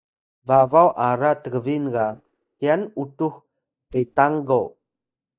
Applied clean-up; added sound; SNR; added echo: neural mask model DeepFilterNet 3.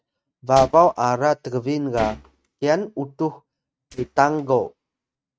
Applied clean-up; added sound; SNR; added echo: neural mask model RNNoise.